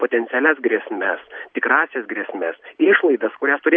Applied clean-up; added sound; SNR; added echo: none; none; none; none.